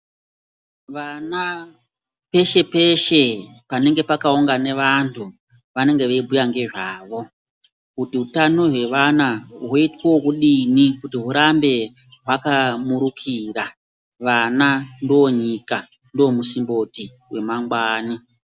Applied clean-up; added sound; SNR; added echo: none; none; none; none.